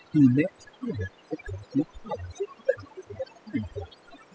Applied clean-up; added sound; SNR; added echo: classical method spectral subtraction.